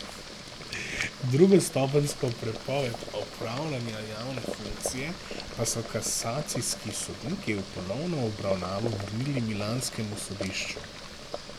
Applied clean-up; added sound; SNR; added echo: none; Boiling; 9 dB; none.